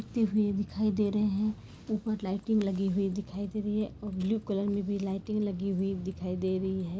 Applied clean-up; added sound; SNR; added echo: none; Vehicle; 17 dB; none.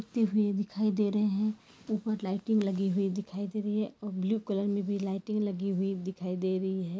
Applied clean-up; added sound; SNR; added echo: none; none; none; none.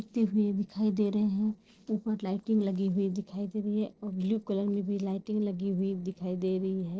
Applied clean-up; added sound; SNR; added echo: neural separator model SepFormer DNS4.